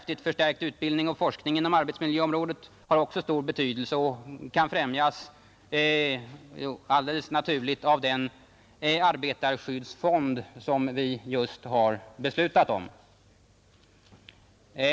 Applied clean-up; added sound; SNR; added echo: none; none; none; none.